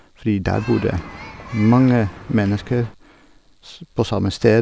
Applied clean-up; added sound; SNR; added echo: none; Human group actions; 16 dB; none.